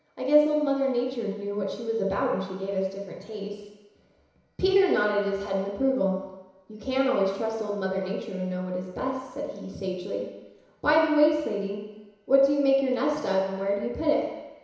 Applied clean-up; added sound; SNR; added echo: none; none; none; reverberation time 1.0 s.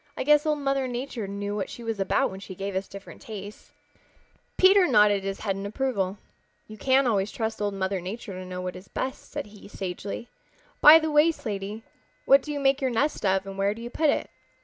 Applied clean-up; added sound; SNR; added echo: none; none; none; none.